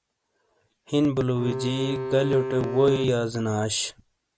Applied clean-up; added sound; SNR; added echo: none; Bowed string instrument; 7 dB; none.